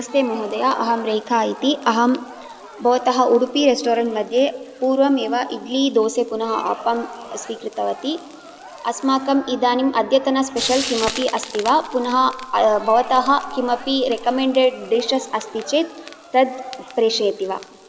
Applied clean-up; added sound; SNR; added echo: none; Crowd + Frying (food); 16 dB; none.